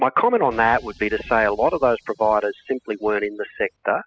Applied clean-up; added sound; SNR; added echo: classical method spectral subtraction.